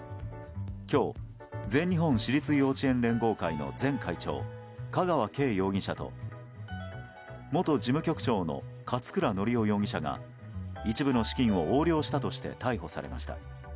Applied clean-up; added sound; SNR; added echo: none; none; none; none.